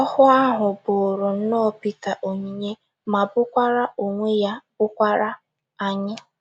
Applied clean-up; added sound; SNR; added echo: none; none; none; none.